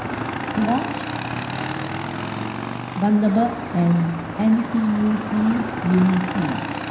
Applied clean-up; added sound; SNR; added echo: none; Motorcycle / Engine; 6 dB; reverberation time 0.9 s.